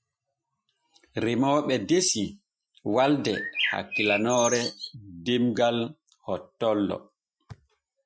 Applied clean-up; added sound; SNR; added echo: classical method Wiener filter.